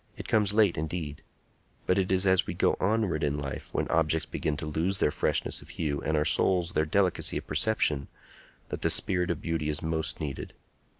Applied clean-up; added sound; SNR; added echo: none; none; none; none.